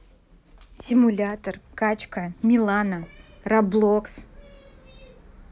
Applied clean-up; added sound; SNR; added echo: none; none; none; none.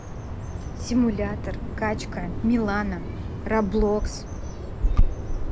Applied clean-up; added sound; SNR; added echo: none; Bird vocalization, bird call, bird song; -1 dB; none.